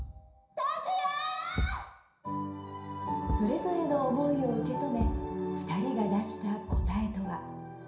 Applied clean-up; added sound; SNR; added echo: none; Thump, thud; 6 dB; reverberation time 0.7 s.